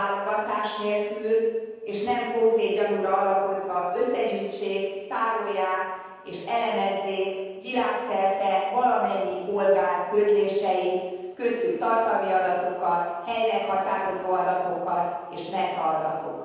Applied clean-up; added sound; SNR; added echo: none; none; none; reverberation time 1.2 s.